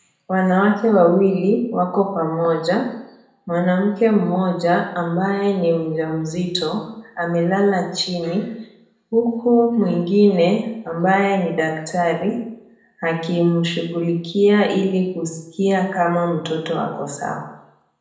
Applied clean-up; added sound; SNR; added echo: none; none; none; reverberation time 0.7 s.